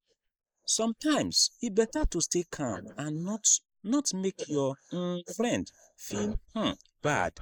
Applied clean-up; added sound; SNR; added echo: neural mask model Resemble Enhance denoiser.